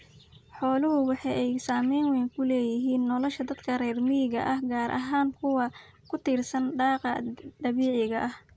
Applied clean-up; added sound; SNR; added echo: none; none; none; none.